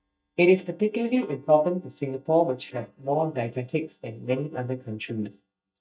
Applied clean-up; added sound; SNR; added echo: neural mask model DeepFilterNet 3.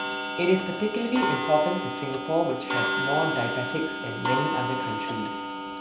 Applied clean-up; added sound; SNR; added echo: none; Clock; 2 dB; none.